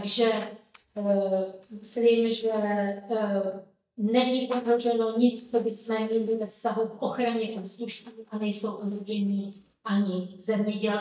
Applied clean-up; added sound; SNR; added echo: neural mask model DeepFilterNet 3.